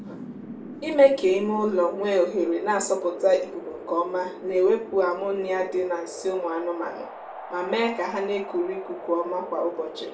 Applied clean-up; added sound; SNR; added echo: none; Wind; 14 dB; reverberation time 0.3 s.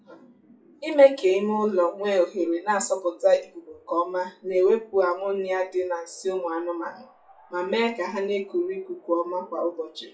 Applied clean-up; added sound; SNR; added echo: classical method WPE with log-MMSE.